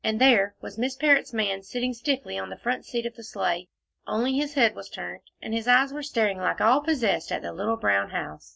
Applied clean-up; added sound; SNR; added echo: none; none; none; none.